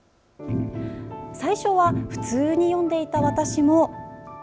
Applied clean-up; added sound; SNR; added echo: none; Organ; 8 dB; none.